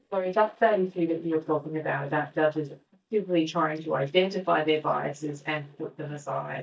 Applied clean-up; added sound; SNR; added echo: neural mask model DeepFilterNet 3.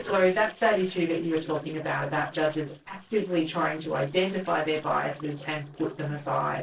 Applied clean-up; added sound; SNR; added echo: neural separator model SepFormer DNS4.